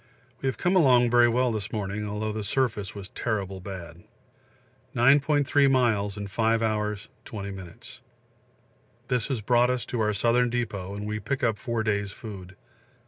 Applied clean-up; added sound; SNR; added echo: none; none; none; none.